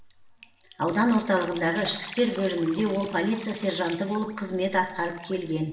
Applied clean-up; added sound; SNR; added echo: none; Drip; 15 dB; reverberation time 1.4 s.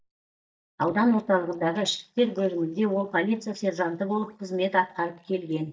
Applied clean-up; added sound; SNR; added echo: neural mask model DeepFilterNet 3.